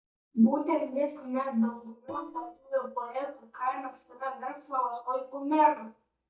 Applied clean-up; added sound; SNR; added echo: neural mask model DeepFilterNet 3.